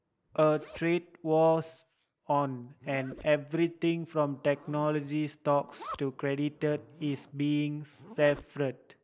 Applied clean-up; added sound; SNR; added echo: neural mask model Resemble Enhance denoiser.